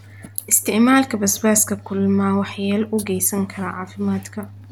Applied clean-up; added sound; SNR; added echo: none; none; none; none.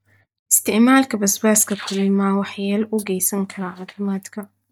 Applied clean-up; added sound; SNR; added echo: neural mask model DeepFilterNet 3.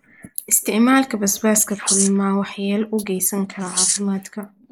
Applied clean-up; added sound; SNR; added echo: neural mask model Resemble Enhance denoiser.